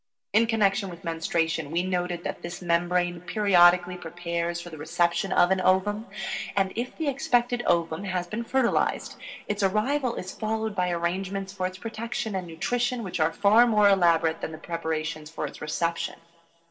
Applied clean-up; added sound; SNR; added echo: none; none; none; reverberation time 0.3 s.